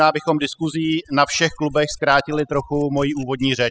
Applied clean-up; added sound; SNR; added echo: classical method spectral subtraction.